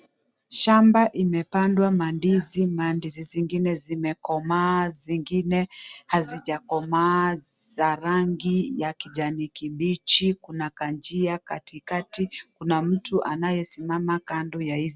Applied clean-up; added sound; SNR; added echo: none; none; none; none.